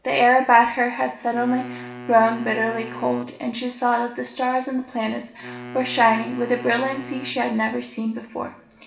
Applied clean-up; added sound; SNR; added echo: none; Wind instrument, woodwind instrument; 16 dB; reverberation time 0.9 s.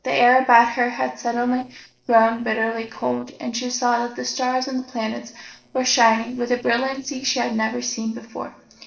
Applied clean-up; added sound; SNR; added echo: neural separator model SepFormer DNS4.